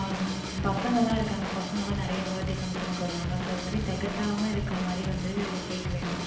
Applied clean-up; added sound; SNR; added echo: none; Drum / Drum kit; 1 dB; reverberation time 0.8 s.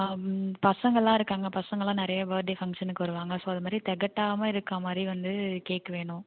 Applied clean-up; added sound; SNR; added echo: none; none; none; none.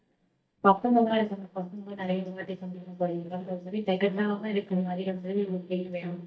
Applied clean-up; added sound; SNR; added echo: neural mask model DeepFilterNet 3.